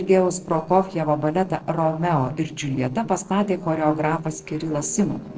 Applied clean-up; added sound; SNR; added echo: neural separator model SepFormer DNS4.